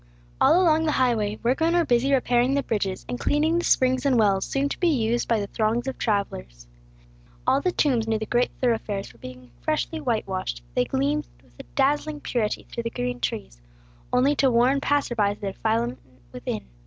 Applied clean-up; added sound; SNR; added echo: none; none; none; none.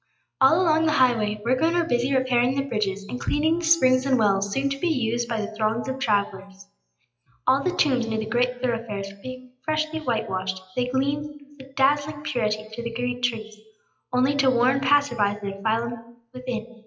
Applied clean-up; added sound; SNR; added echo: classical method WPE with log-MMSE.